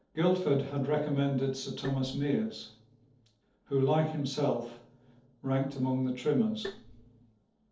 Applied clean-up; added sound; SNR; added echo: neural separator model SepFormer DNS4.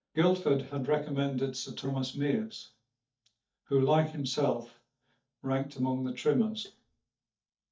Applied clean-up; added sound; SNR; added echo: neural mask model DeepFilterNet 3.